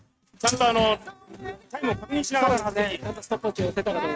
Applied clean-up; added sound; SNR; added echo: neural mask model RNNoise.